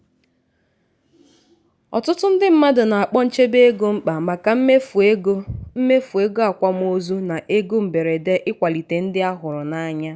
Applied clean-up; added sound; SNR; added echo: none; none; none; none.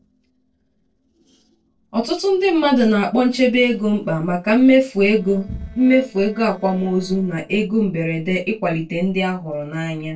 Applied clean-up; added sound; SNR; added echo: neural separator model SepFormer DNS4.